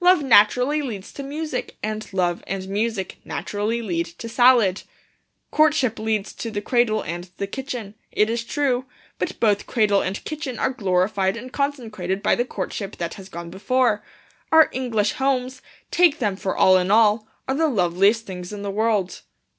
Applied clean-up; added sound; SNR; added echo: none; none; none; none.